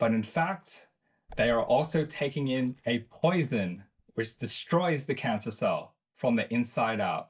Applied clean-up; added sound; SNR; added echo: neural mask model DeepFilterNet 3.